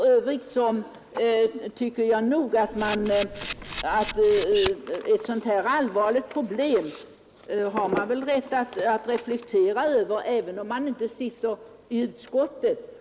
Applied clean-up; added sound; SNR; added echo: none; Camera; 7 dB; none.